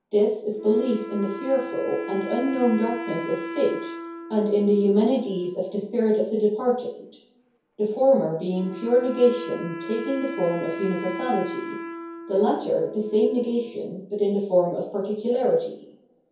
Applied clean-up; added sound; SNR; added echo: none; Wind instrument, woodwind instrument; 12 dB; reverberation time 0.6 s.